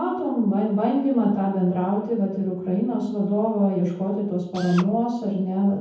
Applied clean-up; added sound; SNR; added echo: none; Drill; 16 dB; reverberation time 0.9 s.